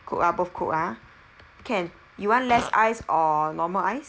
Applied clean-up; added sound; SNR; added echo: none; Fart; 14 dB; none.